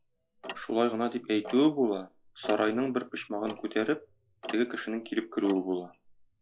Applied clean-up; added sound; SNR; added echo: classical method log-MMSE.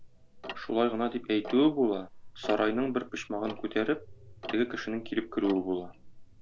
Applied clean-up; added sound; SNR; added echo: none; Tick-tock; 14 dB; none.